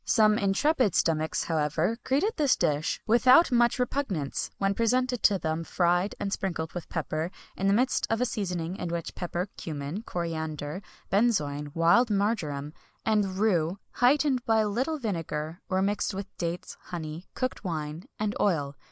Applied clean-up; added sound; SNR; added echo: neural mask model Resemble Enhance denoiser.